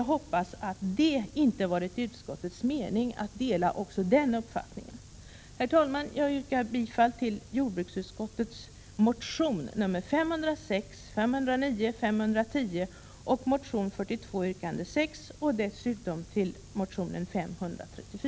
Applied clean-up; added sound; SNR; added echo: none; none; none; none.